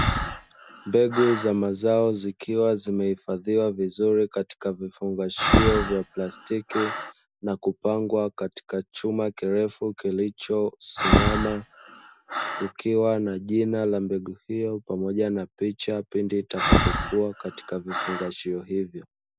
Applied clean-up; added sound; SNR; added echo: none; Breathing; 4 dB; none.